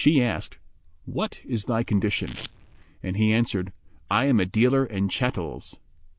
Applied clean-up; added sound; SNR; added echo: none; Domestic sounds, home sounds; 13 dB; none.